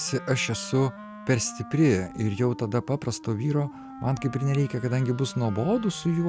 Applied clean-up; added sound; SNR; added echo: none; Wind instrument, woodwind instrument; 16 dB; none.